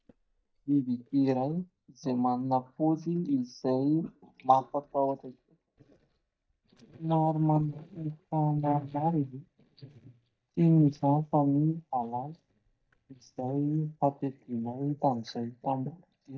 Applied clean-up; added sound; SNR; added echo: neural mask model DeepFilterNet 3.